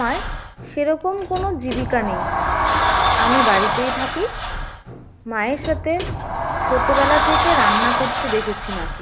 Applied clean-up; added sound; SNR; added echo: none; Sliding door; -2 dB; none.